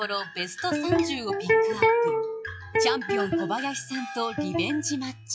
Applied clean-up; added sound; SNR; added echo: classical method log-MMSE.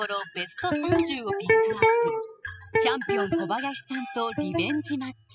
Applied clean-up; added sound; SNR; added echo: classical method spectral subtraction.